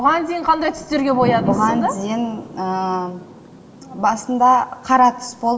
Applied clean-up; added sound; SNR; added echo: none; Thunder / Rain; 13 dB; reverberation time 1.3 s.